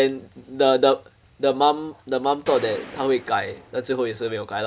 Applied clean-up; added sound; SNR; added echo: none; Gunshot, gunfire; 17 dB; none.